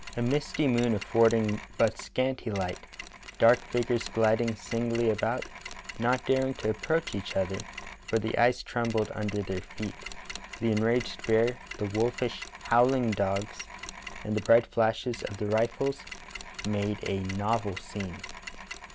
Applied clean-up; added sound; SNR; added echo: none; Mechanisms; 14 dB; none.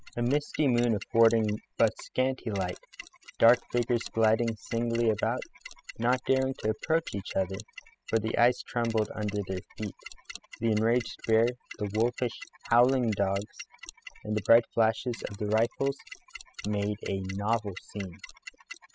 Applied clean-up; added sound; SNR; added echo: classical method spectral subtraction.